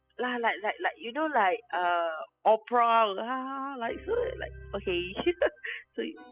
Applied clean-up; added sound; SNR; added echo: classical method spectral subtraction.